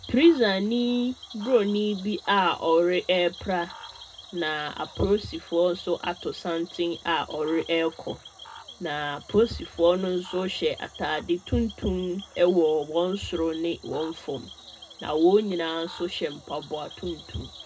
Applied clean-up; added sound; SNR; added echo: none; Cricket / Frog; 19 dB; reverberation time 0.2 s.